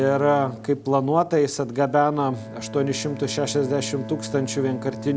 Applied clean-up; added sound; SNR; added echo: none; Bowed string instrument; 13 dB; none.